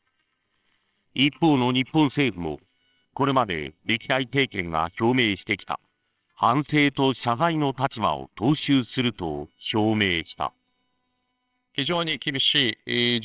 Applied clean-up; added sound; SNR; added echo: neural separator model SepFormer WHAMR!.